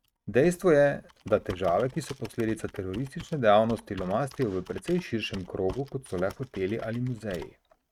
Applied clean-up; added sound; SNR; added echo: neural mask model RNNoise.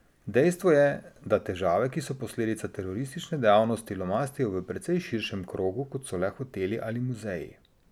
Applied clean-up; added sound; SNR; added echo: none; none; none; none.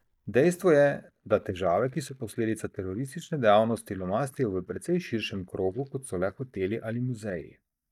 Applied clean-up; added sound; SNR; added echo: neural mask model DeepFilterNet 3.